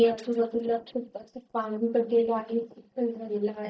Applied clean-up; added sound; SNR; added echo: neural mask model DeepFilterNet 3.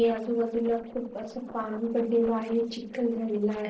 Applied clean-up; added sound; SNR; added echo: neural separator model SepFormer DNS4.